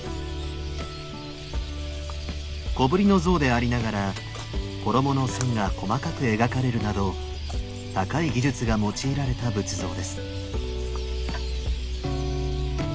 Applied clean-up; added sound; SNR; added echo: none; Chirp, tweet + Splash, splatter; 13 dB; none.